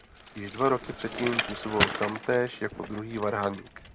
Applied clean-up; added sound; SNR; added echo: none; Bicycle; 3 dB; none.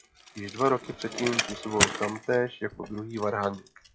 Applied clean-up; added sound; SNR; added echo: classical method log-MMSE.